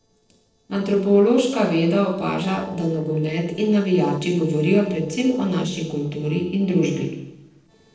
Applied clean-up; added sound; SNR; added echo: neural separator model SepFormer DNS4.